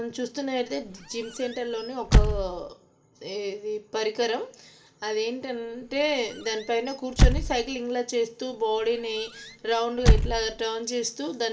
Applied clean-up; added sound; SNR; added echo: none; Squeak / Slam; -4 dB; reverberation time 0.3 s.